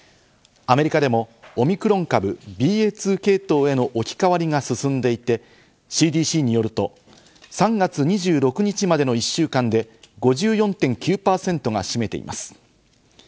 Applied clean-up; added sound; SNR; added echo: none; none; none; none.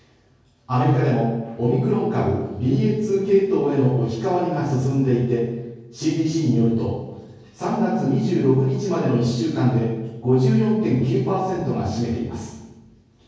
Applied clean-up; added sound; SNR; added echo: none; none; none; reverberation time 1.3 s.